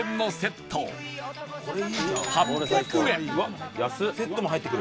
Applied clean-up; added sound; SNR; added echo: none; none; none; none.